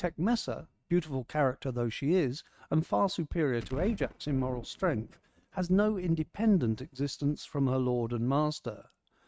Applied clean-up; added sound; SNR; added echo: neural mask model RNNoise.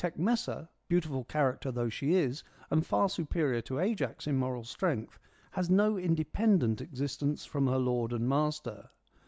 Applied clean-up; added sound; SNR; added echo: none; none; none; none.